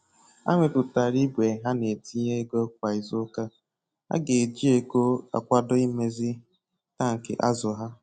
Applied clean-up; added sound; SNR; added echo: none; none; none; none.